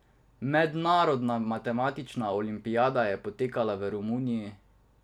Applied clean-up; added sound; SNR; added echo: none; none; none; none.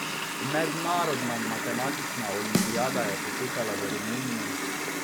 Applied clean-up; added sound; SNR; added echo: none; Snare drum + Water tap, faucet; -2 dB; none.